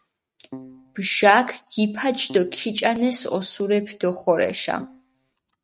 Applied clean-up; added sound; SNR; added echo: neural mask model RNNoise.